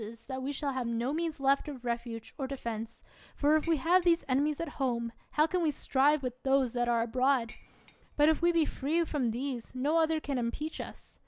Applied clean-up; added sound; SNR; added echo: none; Dishes, pots, and pans; 17 dB; none.